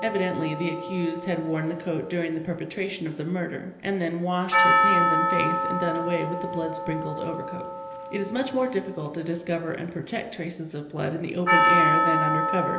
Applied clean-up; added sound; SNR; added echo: none; Percussion; -1 dB; reverberation time 1.4 s.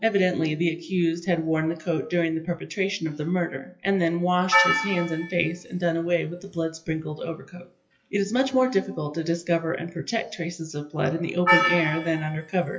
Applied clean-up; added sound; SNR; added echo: classical method WPE with log-MMSE.